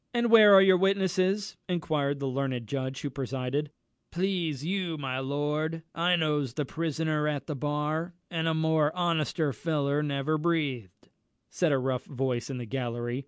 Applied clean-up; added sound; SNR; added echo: none; none; none; none.